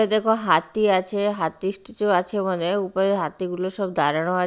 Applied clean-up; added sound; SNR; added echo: none; none; none; none.